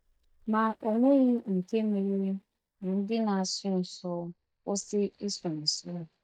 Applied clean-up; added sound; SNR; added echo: neural mask model DeepFilterNet 3.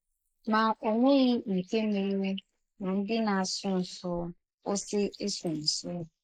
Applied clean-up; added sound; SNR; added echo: neural mask model Resemble Enhance denoiser.